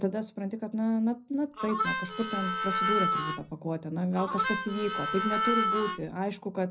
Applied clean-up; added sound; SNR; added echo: none; Harmonica; -1 dB; reverberation time 0.4 s.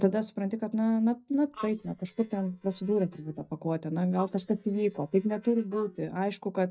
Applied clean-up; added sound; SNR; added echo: neural mask model DeepFilterNet 3.